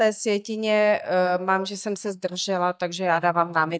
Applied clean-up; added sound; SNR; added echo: neural mask model DeepFilterNet 3.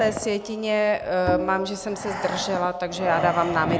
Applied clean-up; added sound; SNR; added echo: none; Bowed string instrument + Breathing; 7 dB; none.